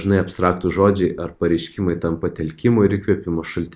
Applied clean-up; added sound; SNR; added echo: neural mask model Resemble Enhance denoiser.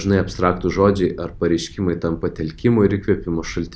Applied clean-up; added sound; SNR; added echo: none; Wind; 18 dB; none.